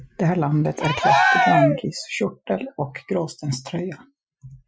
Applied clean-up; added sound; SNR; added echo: classical method Wiener filter.